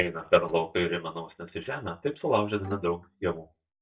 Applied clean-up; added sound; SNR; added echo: neural mask model DeepFilterNet 3.